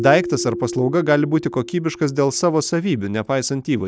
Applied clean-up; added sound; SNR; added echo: none; Keyboard (musical); 12 dB; none.